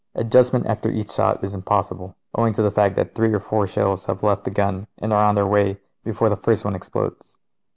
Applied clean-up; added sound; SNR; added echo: none; none; none; none.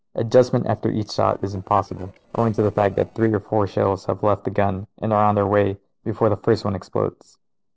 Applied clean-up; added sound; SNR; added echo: neural separator model SepFormer DNS4.